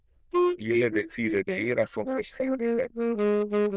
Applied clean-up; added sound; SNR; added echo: neural diffusion model UNIVERSE++.